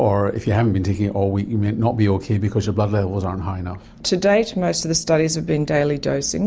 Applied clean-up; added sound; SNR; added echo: none; none; none; none.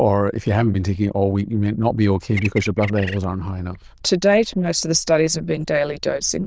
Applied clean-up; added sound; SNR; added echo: neural diffusion model UNIVERSE++.